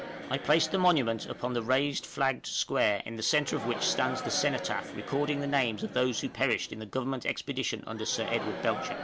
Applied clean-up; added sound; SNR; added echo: none; Crowd; 11 dB; none.